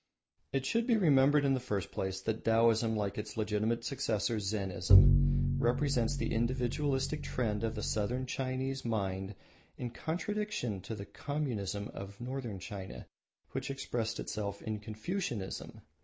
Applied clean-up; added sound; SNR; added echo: none; Bowed string instrument; -4 dB; none.